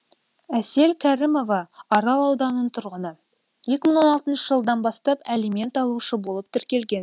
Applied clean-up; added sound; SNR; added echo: none; none; none; none.